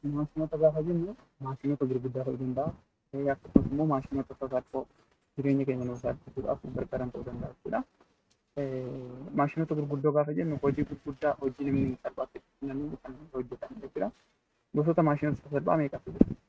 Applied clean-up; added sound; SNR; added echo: neural mask model RNNoise.